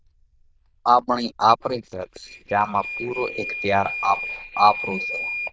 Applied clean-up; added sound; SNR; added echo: neural diffusion model UNIVERSE++.